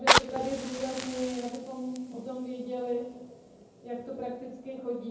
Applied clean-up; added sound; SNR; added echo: none; Fire; -2 dB; reverberation time 0.9 s.